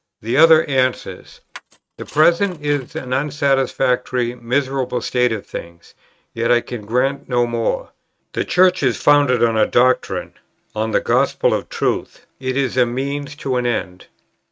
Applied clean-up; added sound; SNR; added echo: neural mask model RNNoise.